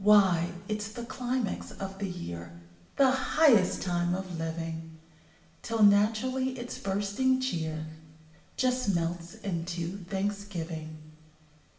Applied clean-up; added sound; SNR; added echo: none; none; none; reverberation time 1.1 s.